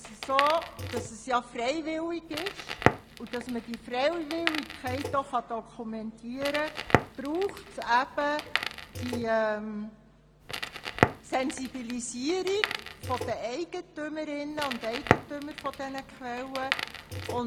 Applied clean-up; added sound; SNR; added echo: none; Crackle; 2 dB; none.